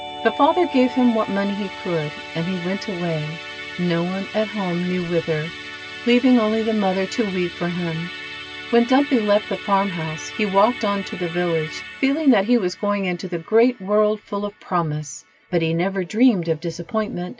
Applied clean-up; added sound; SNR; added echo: none; Musical instrument; 13 dB; none.